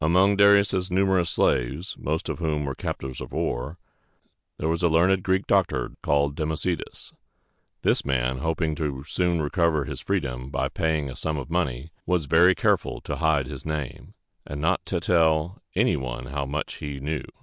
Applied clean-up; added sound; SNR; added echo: none; none; none; none.